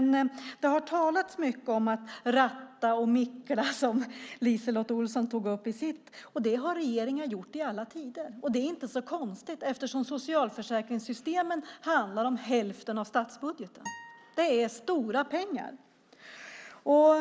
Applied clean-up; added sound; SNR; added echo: none; Acoustic guitar; 18 dB; none.